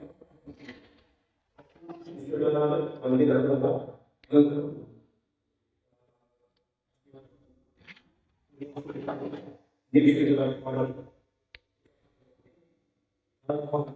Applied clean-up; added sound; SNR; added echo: neural mask model DeepFilterNet 3.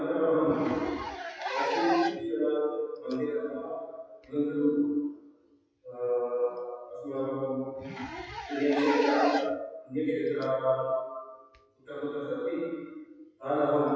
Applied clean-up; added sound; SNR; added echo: classical method WPE with log-MMSE.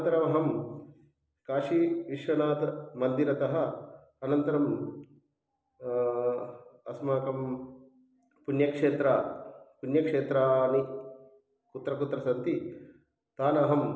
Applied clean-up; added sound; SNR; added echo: none; none; none; none.